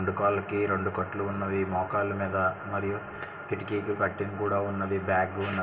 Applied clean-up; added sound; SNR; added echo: none; none; none; reverberation time 1.8 s.